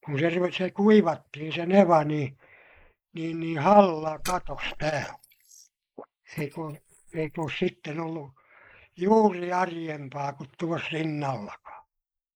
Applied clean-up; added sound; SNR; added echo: neural mask model Resemble Enhance denoiser.